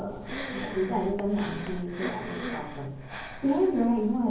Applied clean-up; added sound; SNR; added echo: none; Breathing; 9 dB; reverberation time 0.9 s.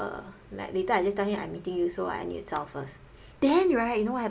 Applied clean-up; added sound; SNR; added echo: none; none; none; none.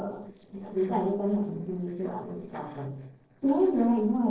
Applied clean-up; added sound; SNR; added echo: neural separator model SepFormer DNS4.